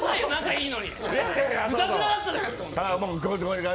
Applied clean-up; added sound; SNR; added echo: none; none; none; none.